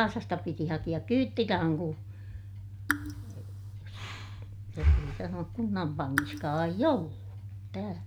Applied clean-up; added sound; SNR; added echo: none; Raindrop / Drip + Breathing; 1 dB; none.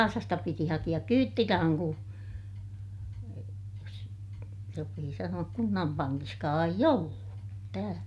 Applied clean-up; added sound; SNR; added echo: none; none; none; none.